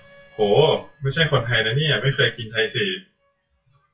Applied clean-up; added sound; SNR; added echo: classical method WPE with log-MMSE.